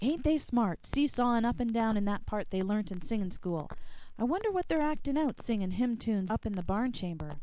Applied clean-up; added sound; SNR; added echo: neural mask model Resemble Enhance denoiser.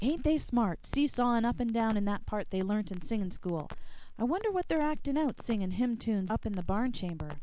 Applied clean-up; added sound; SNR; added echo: none; Crackle; 8 dB; none.